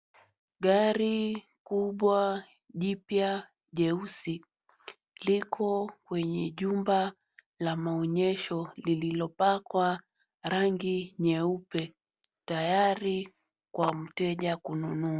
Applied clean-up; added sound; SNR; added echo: none; none; none; none.